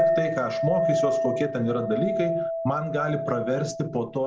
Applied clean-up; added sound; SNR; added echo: none; Chink, clink; 0 dB; none.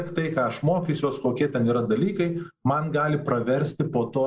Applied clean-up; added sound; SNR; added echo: neural mask model Resemble Enhance denoiser.